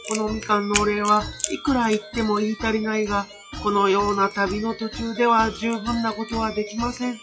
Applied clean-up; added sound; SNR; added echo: classical method WPE with log-MMSE.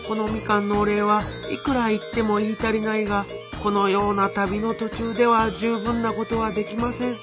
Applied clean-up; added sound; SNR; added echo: none; none; none; none.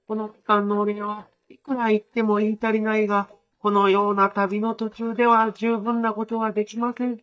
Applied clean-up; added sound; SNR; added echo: neural mask model DeepFilterNet 3.